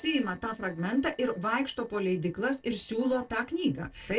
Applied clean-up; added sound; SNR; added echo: neural separator model SepFormer DNS4.